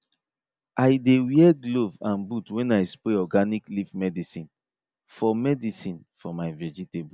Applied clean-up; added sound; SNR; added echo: none; none; none; none.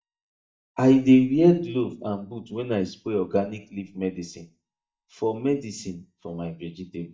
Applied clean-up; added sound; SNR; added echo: neural mask model DeepFilterNet 3.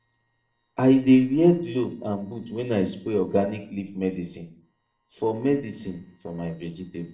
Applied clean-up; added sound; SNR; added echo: neural separator model SepFormer DNS4.